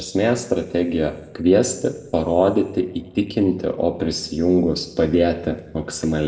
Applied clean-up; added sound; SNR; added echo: none; none; none; reverberation time 1.1 s.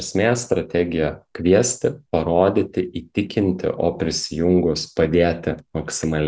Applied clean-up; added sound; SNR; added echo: none; none; none; none.